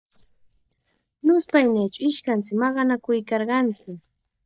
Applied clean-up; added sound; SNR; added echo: neural mask model DeepFilterNet 3.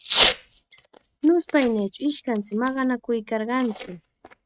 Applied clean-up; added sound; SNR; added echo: neural mask model RNNoise.